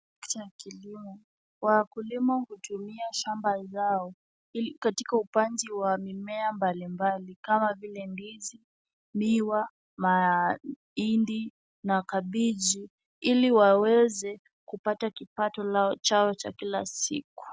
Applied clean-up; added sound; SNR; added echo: none; none; none; none.